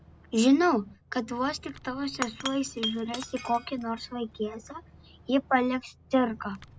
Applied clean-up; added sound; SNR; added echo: none; Shatter / Crushing; 14 dB; none.